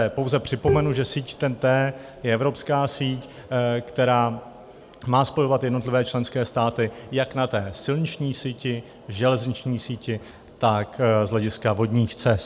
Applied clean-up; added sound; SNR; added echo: none; Bowed string instrument; 4 dB; none.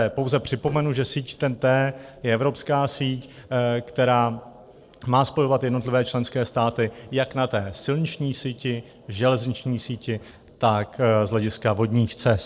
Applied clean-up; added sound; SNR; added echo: neural separator model SepFormer DNS4.